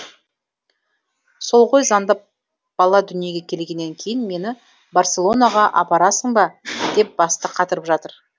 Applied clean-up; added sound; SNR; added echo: none; none; none; none.